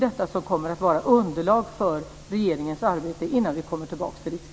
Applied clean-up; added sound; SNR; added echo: none; none; none; none.